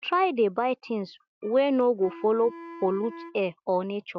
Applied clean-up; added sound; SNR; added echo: neural mask model RNNoise.